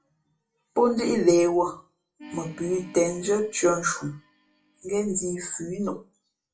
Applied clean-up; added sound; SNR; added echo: classical method WPE with log-MMSE.